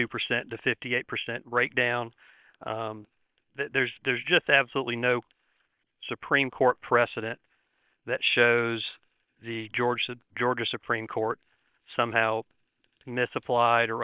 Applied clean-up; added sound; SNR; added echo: neural separator model SepFormer WHAM!.